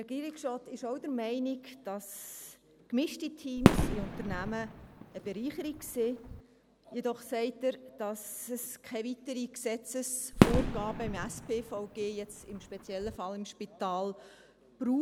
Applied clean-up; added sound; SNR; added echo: none; Fireworks; -5 dB; none.